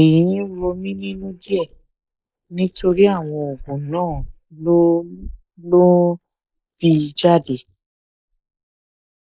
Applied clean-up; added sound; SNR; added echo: neural mask model Resemble Enhance denoiser.